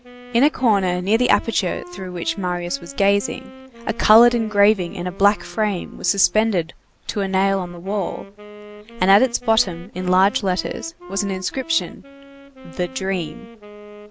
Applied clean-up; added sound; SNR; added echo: none; Wind instrument, woodwind instrument; 18 dB; none.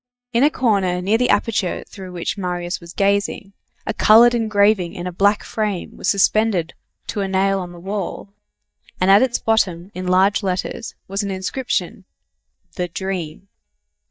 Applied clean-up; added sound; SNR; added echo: neural mask model DeepFilterNet 3.